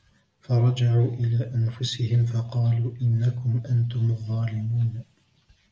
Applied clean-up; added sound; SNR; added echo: none; none; none; none.